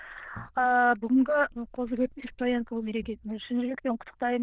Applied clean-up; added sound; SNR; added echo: neural diffusion model UNIVERSE++.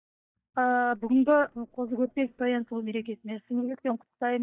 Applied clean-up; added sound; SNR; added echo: neural mask model DeepFilterNet 3.